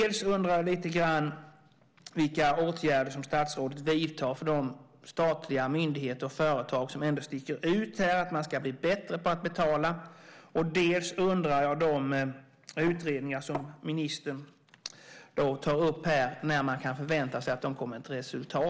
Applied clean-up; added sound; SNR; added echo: none; none; none; none.